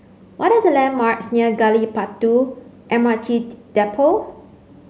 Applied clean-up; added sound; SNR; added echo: none; none; none; none.